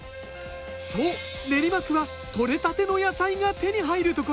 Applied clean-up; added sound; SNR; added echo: none; Wind instrument, woodwind instrument; 15 dB; none.